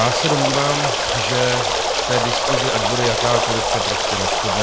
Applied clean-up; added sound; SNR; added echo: none; Stream; -4 dB; none.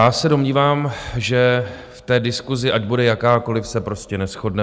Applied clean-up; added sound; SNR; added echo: none; none; none; none.